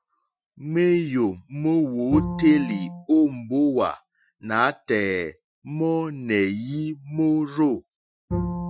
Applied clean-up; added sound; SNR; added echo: classical method Wiener filter.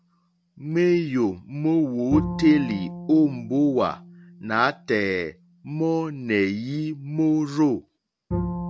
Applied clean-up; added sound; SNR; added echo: none; Bowed string instrument; 12 dB; none.